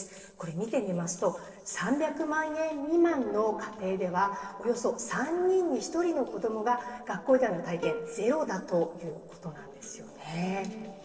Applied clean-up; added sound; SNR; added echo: neural separator model SepFormer DNS4.